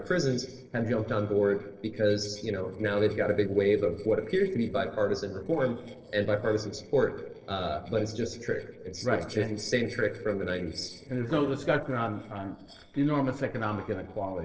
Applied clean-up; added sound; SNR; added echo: neural separator model SepFormer DNS4.